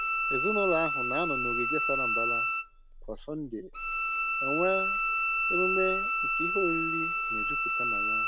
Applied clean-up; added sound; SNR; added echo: none; Bowed string instrument; -4 dB; none.